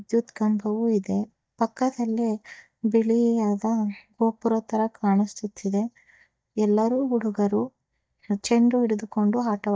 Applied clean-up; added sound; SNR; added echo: neural mask model DeepFilterNet 3.